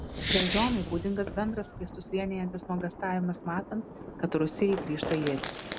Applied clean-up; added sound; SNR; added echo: none; Fireworks; 4 dB; none.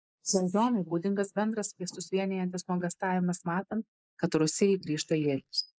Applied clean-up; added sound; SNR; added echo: neural mask model Resemble Enhance denoiser.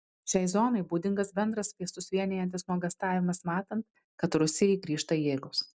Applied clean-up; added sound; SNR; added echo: none; none; none; none.